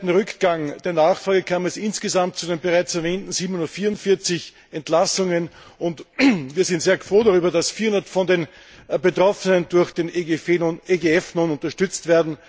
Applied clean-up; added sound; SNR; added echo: none; none; none; none.